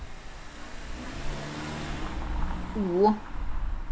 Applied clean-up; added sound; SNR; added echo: none; Engine / Car; -1 dB; none.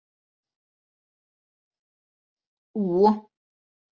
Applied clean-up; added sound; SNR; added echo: none; none; none; none.